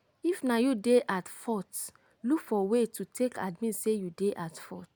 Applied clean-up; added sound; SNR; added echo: none; none; none; none.